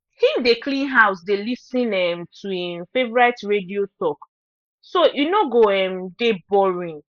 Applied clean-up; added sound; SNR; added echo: neural mask model Resemble Enhance denoiser.